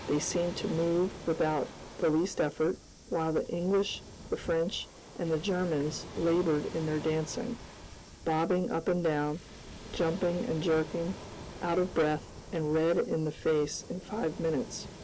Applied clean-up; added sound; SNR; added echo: none; Waves, surf; 14 dB; none.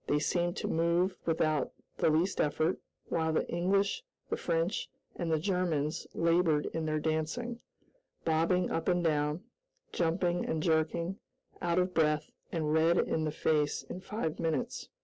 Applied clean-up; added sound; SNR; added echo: none; none; none; none.